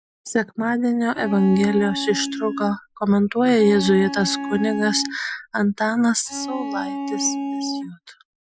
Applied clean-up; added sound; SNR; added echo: classical method Wiener filter.